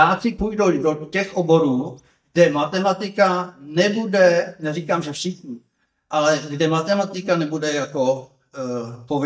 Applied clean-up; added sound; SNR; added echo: neural mask model DeepFilterNet 3.